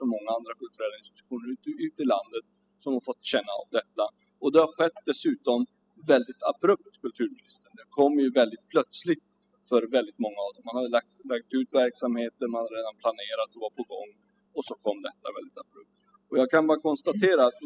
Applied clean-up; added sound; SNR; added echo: classical method spectral subtraction.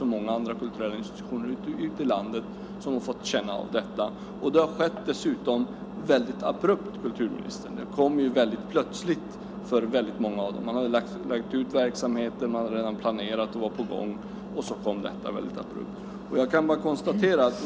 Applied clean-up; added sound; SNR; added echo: none; Engine; 10 dB; none.